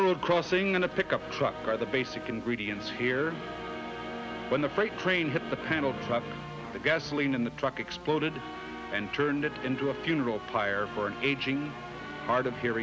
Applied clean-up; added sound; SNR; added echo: none; none; none; none.